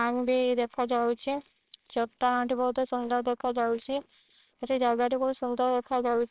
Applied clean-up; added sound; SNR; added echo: neural separator model SepFormer WHAMR!.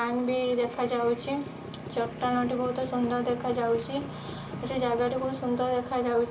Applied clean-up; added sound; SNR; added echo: none; Motorcycle; 13 dB; reverberation time 0.2 s.